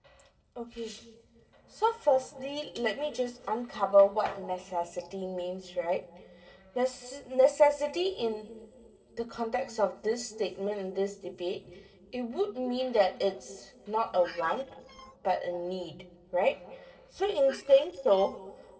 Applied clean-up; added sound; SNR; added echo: neural separator model SepFormer DNS4.